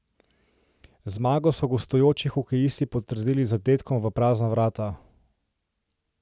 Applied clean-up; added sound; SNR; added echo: none; none; none; none.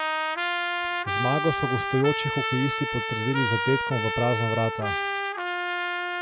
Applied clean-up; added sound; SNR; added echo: none; Trumpet; 0 dB; none.